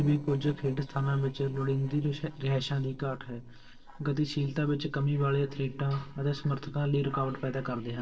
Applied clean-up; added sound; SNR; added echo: neural separator model SepFormer DNS4.